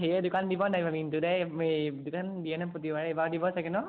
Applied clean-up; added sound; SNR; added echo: none; none; none; none.